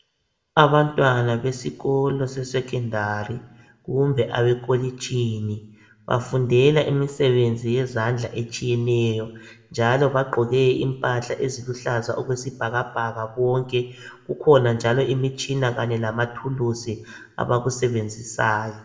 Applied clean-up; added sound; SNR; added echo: none; none; none; reverberation time 0.7 s.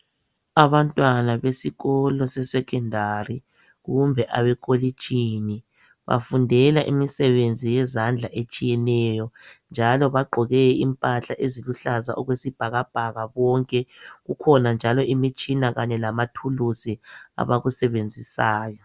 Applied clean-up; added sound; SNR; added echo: none; none; none; none.